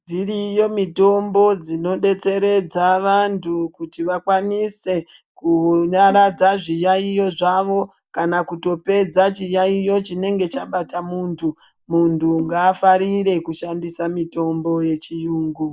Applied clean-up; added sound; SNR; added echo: neural mask model DeepFilterNet 3.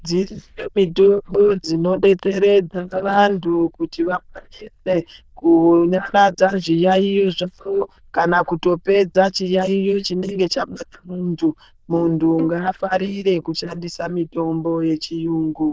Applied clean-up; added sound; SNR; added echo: neural diffusion model UNIVERSE++.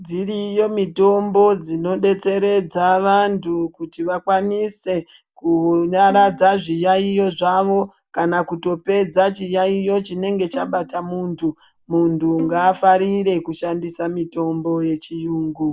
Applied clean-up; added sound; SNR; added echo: none; Bowed string instrument; 19 dB; none.